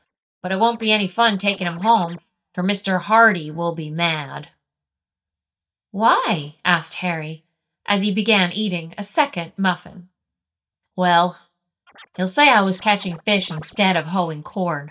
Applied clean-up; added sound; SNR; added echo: neural mask model DeepFilterNet 3.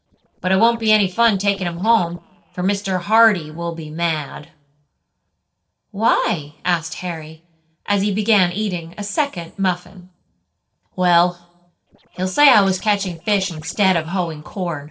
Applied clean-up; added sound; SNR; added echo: neural separator model SepFormer DNS4.